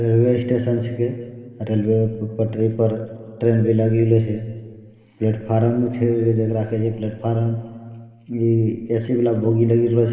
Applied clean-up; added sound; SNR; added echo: none; none; none; reverberation time 1.8 s.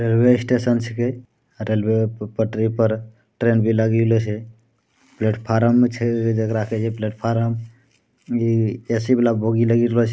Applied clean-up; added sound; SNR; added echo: none; none; none; none.